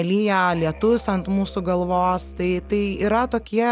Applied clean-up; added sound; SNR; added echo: none; Musical instrument; 18 dB; none.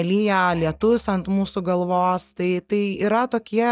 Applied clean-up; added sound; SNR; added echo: neural mask model DeepFilterNet 3.